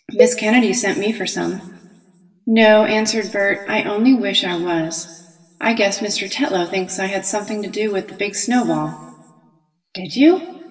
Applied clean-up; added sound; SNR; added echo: none; Cowbell; 3 dB; reverberation time 1.3 s.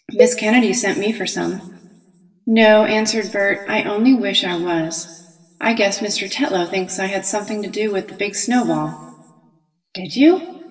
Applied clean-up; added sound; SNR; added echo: neural separator model SepFormer DNS4.